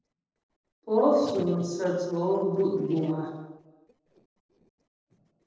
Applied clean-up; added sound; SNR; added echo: neural separator model SepFormer DNS4.